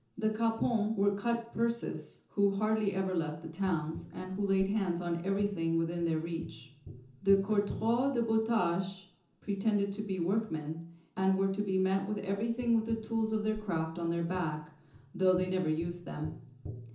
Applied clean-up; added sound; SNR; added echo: none; Tap; 19 dB; reverberation time 0.6 s.